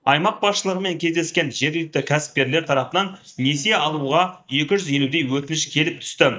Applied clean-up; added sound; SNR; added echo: neural mask model DeepFilterNet 3.